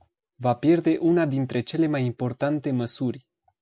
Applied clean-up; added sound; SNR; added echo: none; none; none; none.